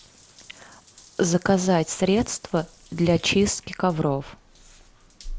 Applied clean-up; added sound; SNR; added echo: none; Drip / Trickle, dribble / Bathtub (filling or washing) / Water tap, faucet; 19 dB; none.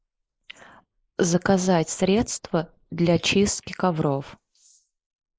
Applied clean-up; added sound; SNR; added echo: neural mask model Resemble Enhance denoiser.